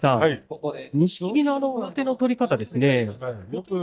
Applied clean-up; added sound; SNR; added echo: neural mask model DeepFilterNet 3.